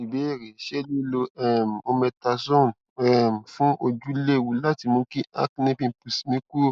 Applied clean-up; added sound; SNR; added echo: neural mask model Resemble Enhance denoiser.